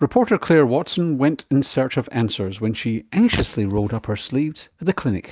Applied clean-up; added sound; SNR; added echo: none; Fart; 12 dB; none.